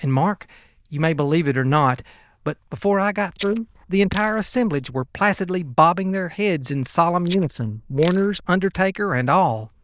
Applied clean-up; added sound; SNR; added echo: neural diffusion model UNIVERSE++.